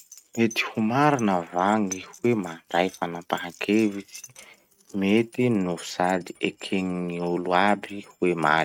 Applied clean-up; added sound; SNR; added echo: neural mask model RNNoise.